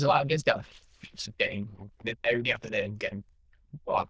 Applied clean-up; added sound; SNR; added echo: neural diffusion model UNIVERSE++.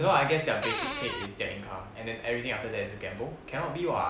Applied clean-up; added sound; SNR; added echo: none; Cupboard open or close; 1 dB; none.